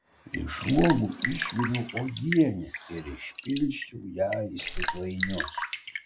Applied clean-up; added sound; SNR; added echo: none; Raindrop / Drip; 5 dB; none.